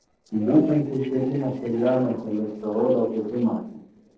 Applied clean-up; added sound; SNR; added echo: neural separator model SepFormer DNS4.